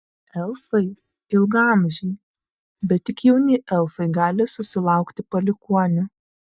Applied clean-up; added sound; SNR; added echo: neural mask model DeepFilterNet 3.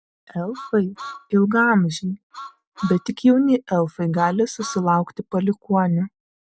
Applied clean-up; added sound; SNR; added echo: none; Truck; 19 dB; none.